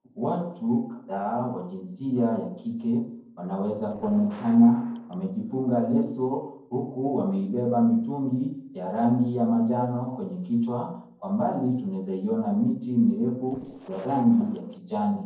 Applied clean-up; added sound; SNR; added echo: neural separator model SepFormer DNS4.